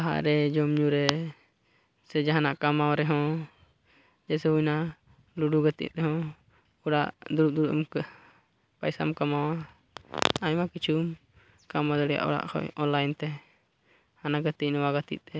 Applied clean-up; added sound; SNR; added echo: none; none; none; none.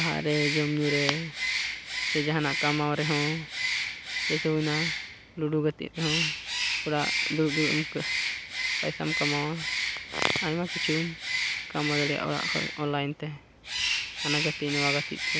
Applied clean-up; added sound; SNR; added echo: none; Bird; 1 dB; none.